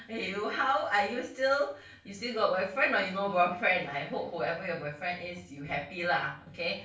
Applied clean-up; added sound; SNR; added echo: none; none; none; reverberation time 0.3 s.